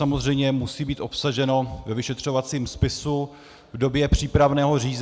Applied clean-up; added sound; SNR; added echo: none; none; none; none.